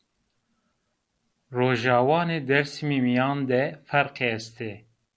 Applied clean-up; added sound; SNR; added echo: none; none; none; none.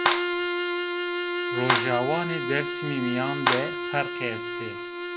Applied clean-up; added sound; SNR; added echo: none; Bowed string instrument + Clapping; -3 dB; none.